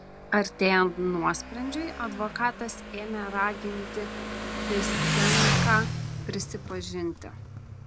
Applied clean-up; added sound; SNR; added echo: none; Motorcycle; 1 dB; none.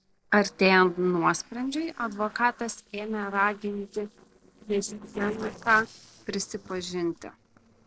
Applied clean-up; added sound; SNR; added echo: neural separator model SepFormer DNS4.